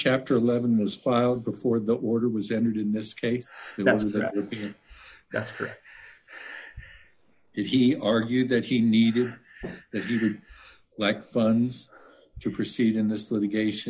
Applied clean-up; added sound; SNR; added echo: neural mask model Resemble Enhance denoiser.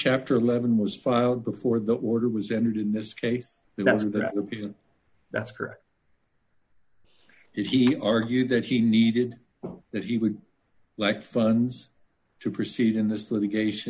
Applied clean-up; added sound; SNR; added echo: none; none; none; none.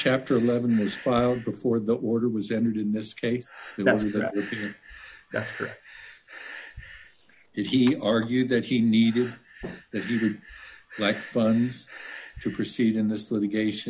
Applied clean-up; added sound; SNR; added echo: none; Breathing; 18 dB; none.